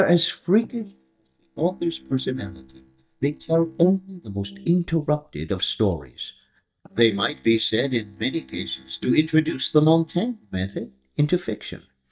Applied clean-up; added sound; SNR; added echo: neural mask model DeepFilterNet 3.